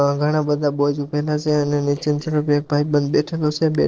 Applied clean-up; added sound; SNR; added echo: neural separator model SepFormer DNS4.